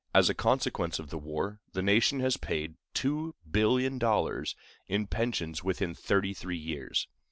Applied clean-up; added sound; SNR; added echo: none; none; none; none.